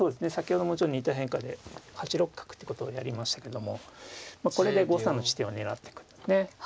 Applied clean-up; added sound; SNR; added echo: none; none; none; none.